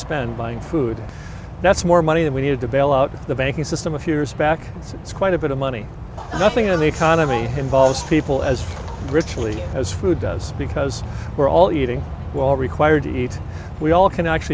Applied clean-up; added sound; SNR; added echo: none; Bus; 13 dB; none.